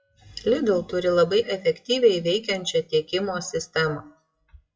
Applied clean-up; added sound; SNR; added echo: classical method WPE with log-MMSE.